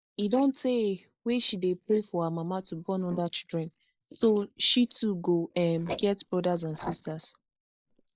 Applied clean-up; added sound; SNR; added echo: neural mask model Resemble Enhance denoiser.